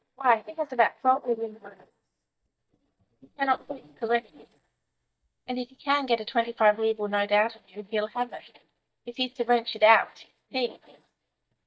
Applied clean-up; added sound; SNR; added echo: neural mask model DeepFilterNet 3.